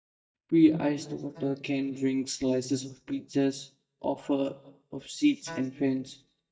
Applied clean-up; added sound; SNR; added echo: neural mask model DeepFilterNet 3.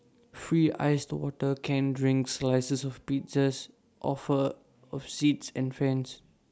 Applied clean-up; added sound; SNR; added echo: none; none; none; none.